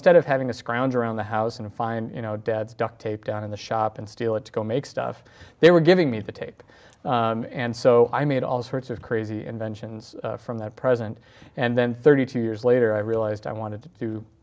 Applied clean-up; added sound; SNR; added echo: none; none; none; none.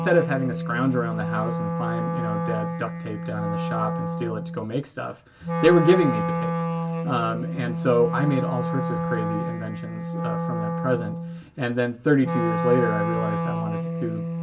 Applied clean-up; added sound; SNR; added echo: none; Wind instrument, woodwind instrument; 1 dB; reverberation time 0.1 s.